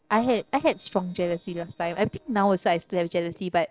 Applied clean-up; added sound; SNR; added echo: neural separator model SepFormer DNS4.